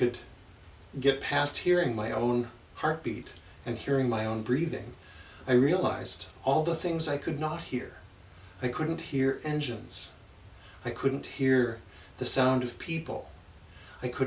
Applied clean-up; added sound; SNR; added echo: none; none; none; none.